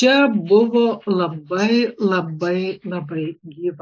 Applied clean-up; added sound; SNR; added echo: neural mask model Resemble Enhance denoiser.